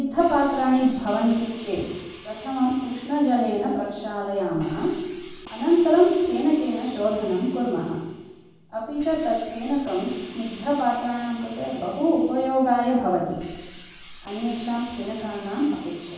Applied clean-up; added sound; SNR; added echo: none; Hiss; 20 dB; reverberation time 1.2 s.